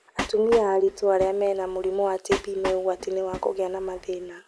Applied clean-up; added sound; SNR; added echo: none; Train; 12 dB; none.